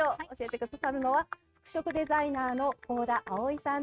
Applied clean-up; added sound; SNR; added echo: neural mask model RNNoise.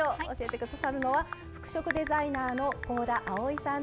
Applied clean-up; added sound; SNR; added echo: none; Typing; 10 dB; none.